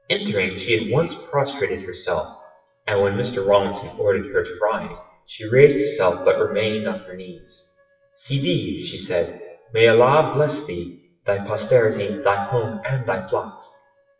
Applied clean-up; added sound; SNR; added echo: classical method WPE with log-MMSE.